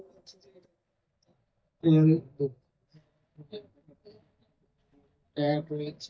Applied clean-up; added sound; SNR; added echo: neural mask model DeepFilterNet 3.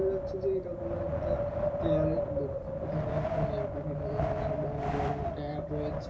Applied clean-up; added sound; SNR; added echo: none; Wind; -3 dB; reverberation time 0.4 s.